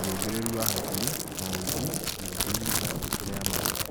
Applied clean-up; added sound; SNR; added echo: none; Thunder + Crackle; -5 dB; none.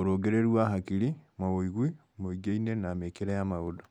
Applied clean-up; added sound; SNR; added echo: none; none; none; none.